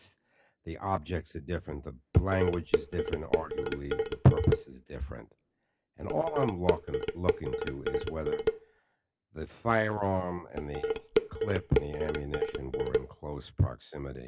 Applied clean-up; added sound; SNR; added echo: none; Dishes, pots, and pans; -1 dB; none.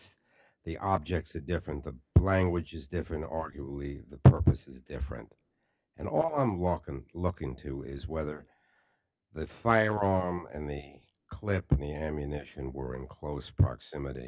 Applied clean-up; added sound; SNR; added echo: none; none; none; none.